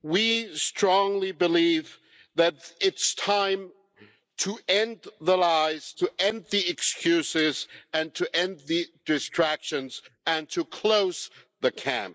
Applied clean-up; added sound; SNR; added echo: neural mask model Resemble Enhance denoiser.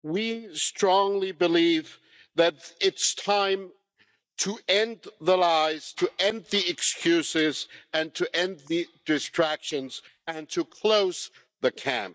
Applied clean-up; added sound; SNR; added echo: neural mask model DeepFilterNet 3.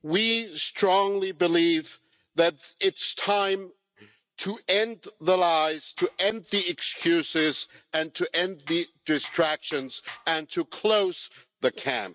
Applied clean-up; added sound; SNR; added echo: neural mask model RNNoise.